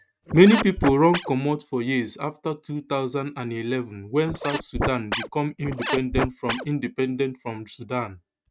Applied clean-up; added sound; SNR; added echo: neural mask model RNNoise.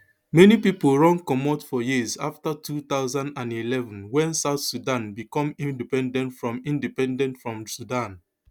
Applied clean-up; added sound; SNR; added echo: none; none; none; none.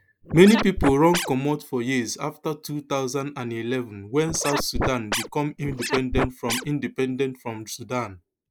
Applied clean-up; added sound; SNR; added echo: neural mask model Resemble Enhance denoiser.